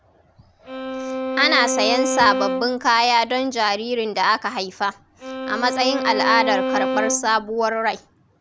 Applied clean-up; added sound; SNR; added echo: none; Bowed string instrument; 4 dB; none.